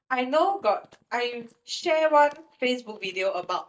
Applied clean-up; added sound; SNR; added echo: neural mask model DeepFilterNet 3.